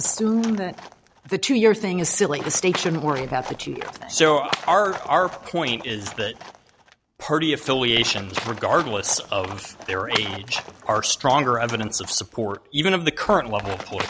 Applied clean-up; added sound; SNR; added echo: none; Livestock, farm animals, working animals; 13 dB; none.